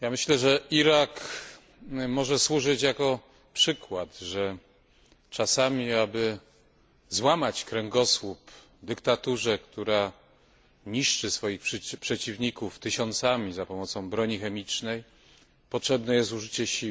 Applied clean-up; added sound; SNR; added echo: none; none; none; none.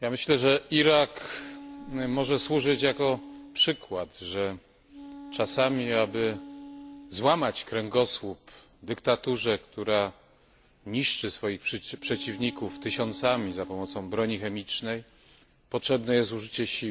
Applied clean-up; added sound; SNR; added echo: none; Wind instrument, woodwind instrument; 16 dB; none.